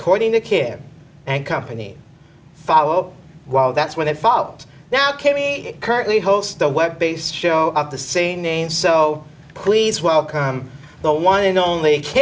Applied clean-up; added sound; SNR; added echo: none; none; none; none.